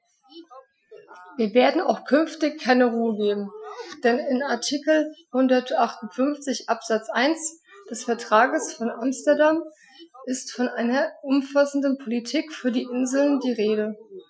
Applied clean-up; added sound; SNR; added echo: classical method Wiener filter.